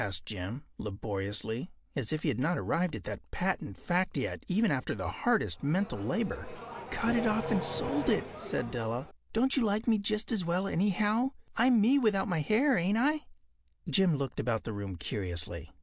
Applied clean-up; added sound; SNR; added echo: none; Accelerating, revving, vroom; 9 dB; none.